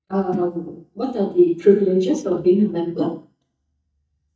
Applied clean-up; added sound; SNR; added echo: neural mask model DeepFilterNet 3.